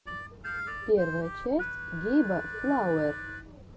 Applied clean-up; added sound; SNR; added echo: none; Harmonica; 9 dB; none.